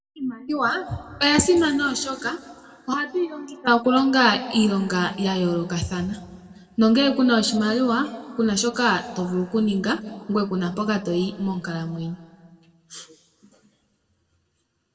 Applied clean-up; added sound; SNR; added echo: none; none; none; reverberation time 1.2 s.